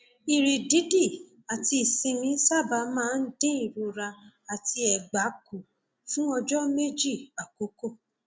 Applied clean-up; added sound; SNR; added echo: none; none; none; none.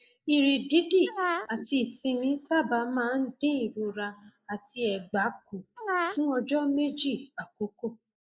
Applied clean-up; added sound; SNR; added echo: neural mask model Resemble Enhance denoiser.